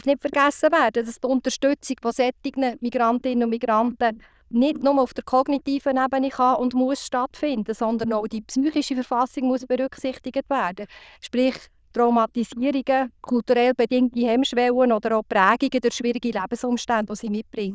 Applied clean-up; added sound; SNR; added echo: neural diffusion model UNIVERSE++.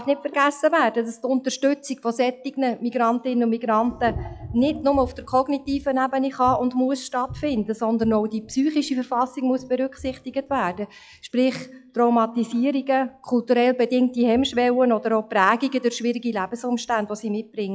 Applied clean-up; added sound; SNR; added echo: classical method log-MMSE.